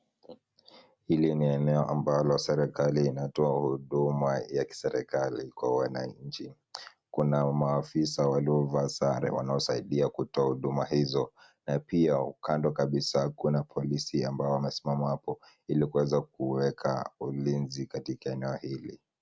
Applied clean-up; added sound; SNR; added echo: none; none; none; none.